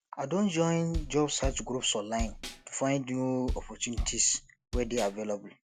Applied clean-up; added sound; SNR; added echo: none; Bass drum; 6 dB; none.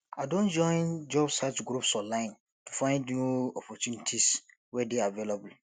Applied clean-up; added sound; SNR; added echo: none; none; none; none.